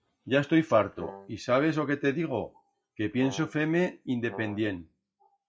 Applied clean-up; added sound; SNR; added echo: classical method log-MMSE.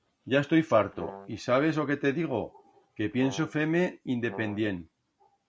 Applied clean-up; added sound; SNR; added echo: none; Brass instrument; 15 dB; none.